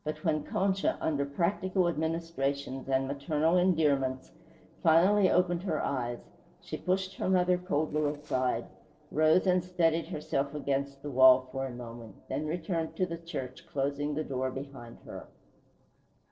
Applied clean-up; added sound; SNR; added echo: neural separator model SepFormer DNS4.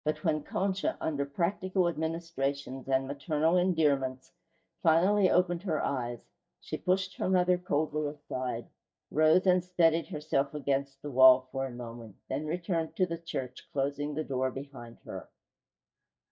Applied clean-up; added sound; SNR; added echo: neural mask model DeepFilterNet 3.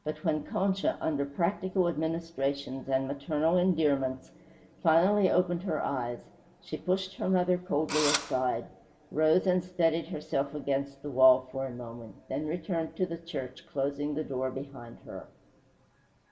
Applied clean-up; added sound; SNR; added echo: none; Engine / Drill; 3 dB; reverberation time 1.7 s.